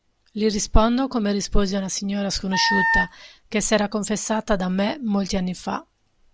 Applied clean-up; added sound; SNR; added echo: none; Wind instrument, woodwind instrument; 1 dB; none.